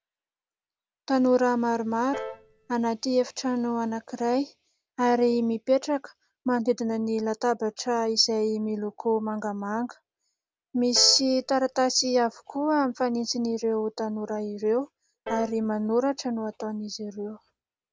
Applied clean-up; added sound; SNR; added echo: none; Piano; 17 dB; none.